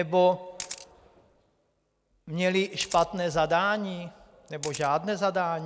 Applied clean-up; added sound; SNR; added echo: none; Camera; 16 dB; none.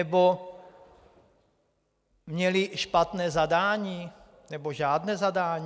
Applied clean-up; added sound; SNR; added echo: none; none; none; none.